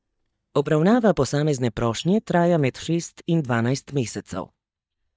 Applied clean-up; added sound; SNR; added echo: neural mask model DeepFilterNet 3.